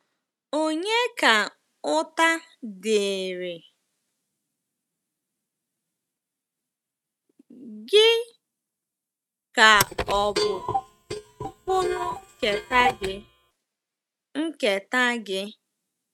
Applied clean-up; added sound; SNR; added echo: neural mask model RNNoise.